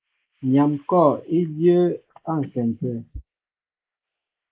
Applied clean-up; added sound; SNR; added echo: neural mask model Resemble Enhance denoiser.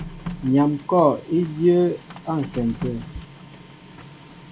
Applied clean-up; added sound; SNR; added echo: none; Printer; 14 dB; none.